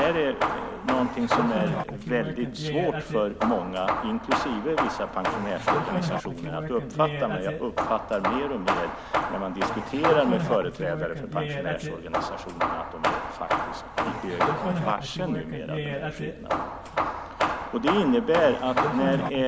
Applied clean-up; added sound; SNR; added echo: none; Hammer / Wood; 0 dB; none.